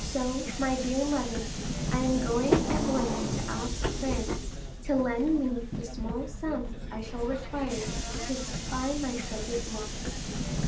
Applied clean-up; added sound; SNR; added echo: none; Subway, metro, underground; 0 dB; none.